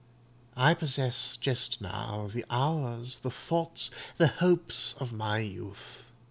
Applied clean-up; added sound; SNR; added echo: none; none; none; none.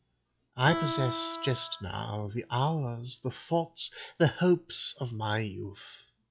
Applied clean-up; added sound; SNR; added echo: classical method log-MMSE.